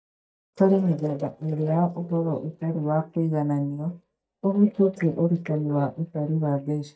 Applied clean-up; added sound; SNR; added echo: neural mask model DeepFilterNet 3.